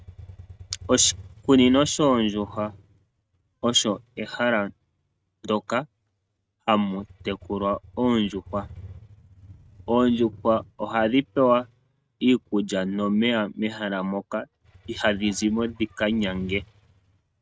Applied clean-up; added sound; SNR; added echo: neural mask model RNNoise.